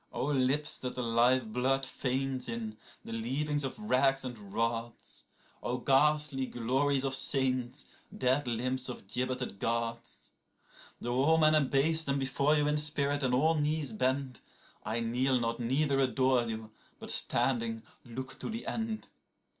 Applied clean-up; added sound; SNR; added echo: none; none; none; none.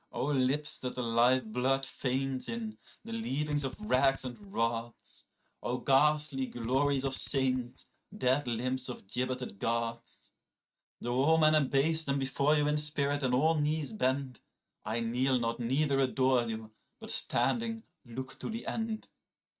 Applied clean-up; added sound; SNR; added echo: neural mask model RNNoise.